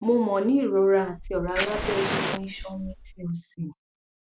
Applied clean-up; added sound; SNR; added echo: none; Fire; 6 dB; none.